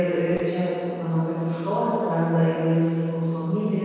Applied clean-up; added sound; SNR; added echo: neural separator model SepFormer DNS4.